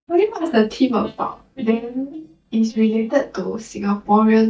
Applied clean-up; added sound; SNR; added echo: neural mask model DeepFilterNet 3.